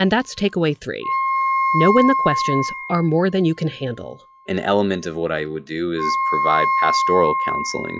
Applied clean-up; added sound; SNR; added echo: classical method log-MMSE.